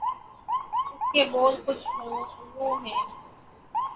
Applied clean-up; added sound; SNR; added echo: none; Motor vehicle (road) / Siren; 3 dB; none.